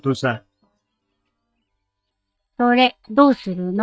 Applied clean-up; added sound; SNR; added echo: neural mask model DeepFilterNet 3.